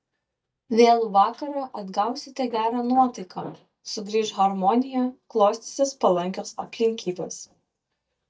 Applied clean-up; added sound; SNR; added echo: neural mask model DeepFilterNet 3.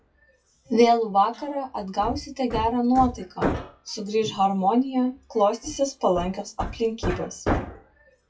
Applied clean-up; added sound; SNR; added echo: classical method WPE with log-MMSE.